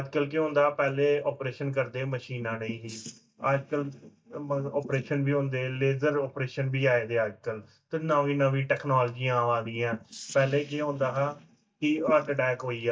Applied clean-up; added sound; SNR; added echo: neural mask model DeepFilterNet 3.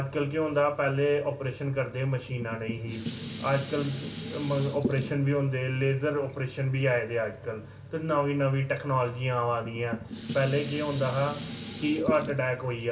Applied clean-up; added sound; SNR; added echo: none; Dishes, pots, and pans; 9 dB; reverberation time 0.3 s.